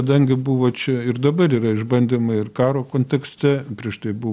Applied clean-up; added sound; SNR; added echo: none; none; none; none.